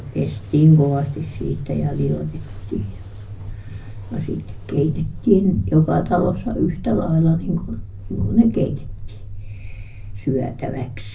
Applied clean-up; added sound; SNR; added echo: none; Mechanical fan; 12 dB; reverberation time 0.4 s.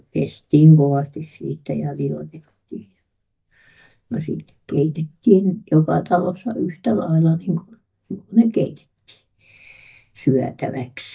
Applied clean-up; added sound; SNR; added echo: neural mask model DeepFilterNet 3.